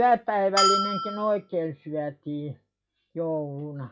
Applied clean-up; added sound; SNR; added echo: classical method log-MMSE.